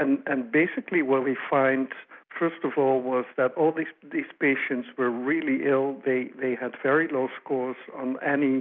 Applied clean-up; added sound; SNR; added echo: none; none; none; none.